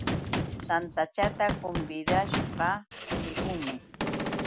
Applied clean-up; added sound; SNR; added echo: none; Gunshot, gunfire; 0 dB; none.